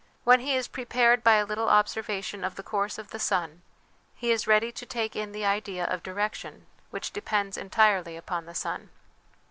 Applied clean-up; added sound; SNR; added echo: none; none; none; none.